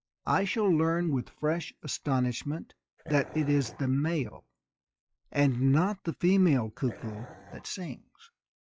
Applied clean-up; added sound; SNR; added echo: classical method log-MMSE.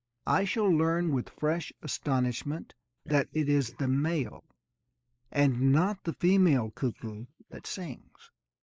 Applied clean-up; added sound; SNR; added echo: neural mask model Resemble Enhance denoiser.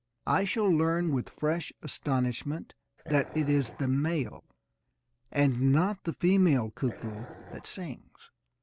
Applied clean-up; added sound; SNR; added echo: none; Dog; 16 dB; none.